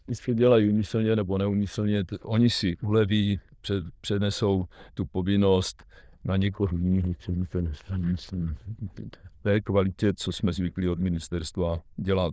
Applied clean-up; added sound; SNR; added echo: neural diffusion model UNIVERSE++.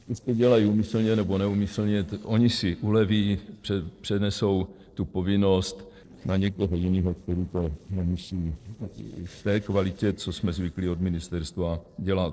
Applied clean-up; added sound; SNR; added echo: neural separator model SepFormer DNS4.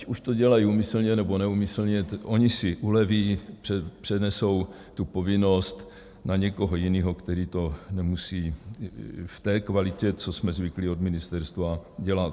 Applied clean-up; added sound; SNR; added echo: none; none; none; none.